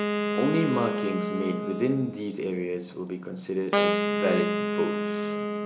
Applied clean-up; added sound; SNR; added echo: none; Wind instrument, woodwind instrument; 0 dB; none.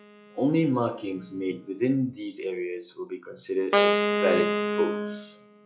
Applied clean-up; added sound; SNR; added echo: classical method log-MMSE.